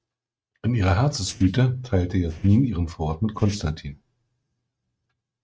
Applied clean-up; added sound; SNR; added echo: neural mask model RNNoise.